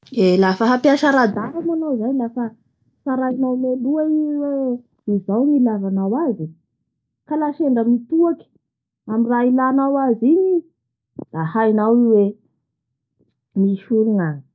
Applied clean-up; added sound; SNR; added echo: none; none; none; none.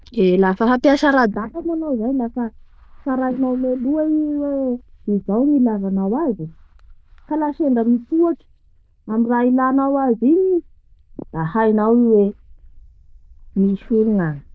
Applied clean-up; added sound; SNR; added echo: neural diffusion model UNIVERSE++.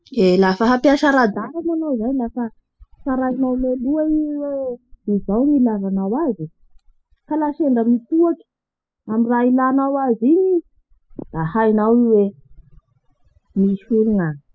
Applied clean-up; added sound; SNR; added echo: classical method spectral subtraction.